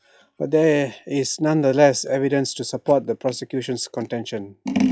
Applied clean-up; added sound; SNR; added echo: classical method log-MMSE.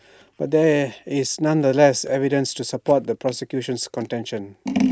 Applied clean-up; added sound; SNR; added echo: neural mask model RNNoise.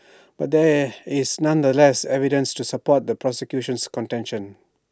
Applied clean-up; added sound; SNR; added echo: none; none; none; none.